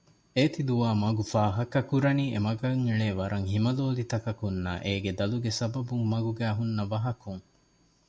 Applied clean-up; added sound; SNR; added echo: none; none; none; none.